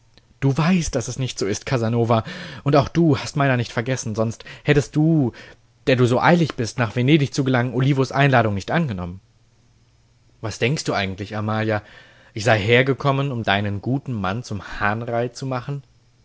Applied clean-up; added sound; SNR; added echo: none; none; none; none.